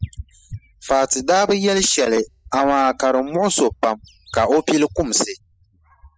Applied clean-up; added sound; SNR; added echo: classical method spectral subtraction.